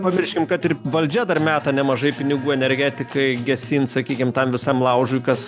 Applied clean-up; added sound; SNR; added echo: none; Guitar; 16 dB; none.